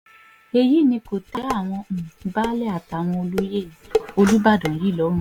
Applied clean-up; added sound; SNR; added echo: none; Dishes, pots, and pans; 10 dB; none.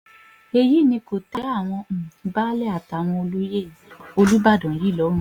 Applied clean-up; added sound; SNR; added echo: none; none; none; none.